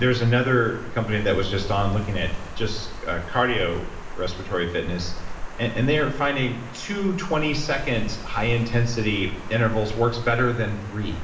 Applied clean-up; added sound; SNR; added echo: none; Water; 7 dB; reverberation time 0.8 s.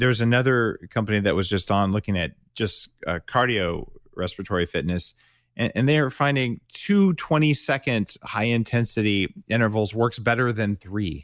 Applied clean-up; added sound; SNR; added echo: none; none; none; none.